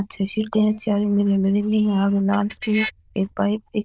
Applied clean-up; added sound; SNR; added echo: neural diffusion model UNIVERSE++.